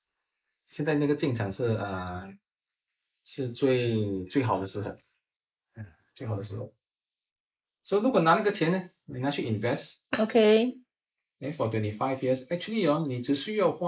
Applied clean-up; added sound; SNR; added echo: neural mask model Resemble Enhance denoiser.